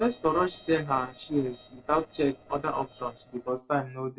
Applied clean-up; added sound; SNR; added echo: neural separator model SepFormer DNS4.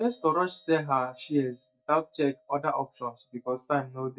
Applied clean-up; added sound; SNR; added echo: neural mask model DeepFilterNet 3.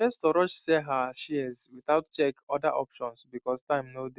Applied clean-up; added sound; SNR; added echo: none; none; none; none.